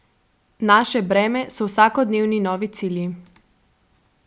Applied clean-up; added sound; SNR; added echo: none; none; none; none.